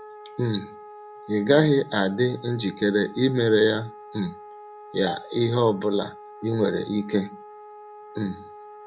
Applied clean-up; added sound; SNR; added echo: none; Wind instrument, woodwind instrument; 18 dB; none.